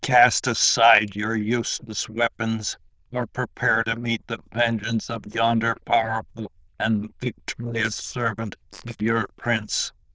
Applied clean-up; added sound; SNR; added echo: neural diffusion model UNIVERSE++.